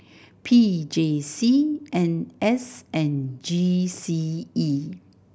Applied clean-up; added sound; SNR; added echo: none; none; none; none.